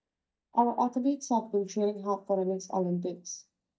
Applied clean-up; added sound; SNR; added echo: neural mask model DeepFilterNet 3.